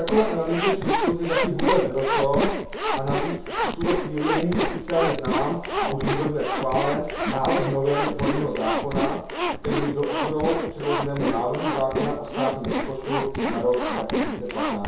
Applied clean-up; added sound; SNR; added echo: none; Zipper (clothing); 0 dB; reverberation time 0.7 s.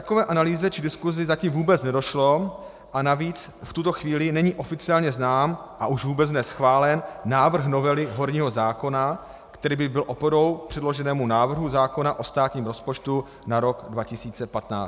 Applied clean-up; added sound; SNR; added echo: none; none; none; none.